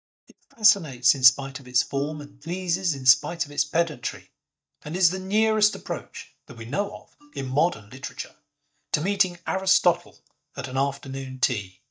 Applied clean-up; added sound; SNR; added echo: neural mask model DeepFilterNet 3.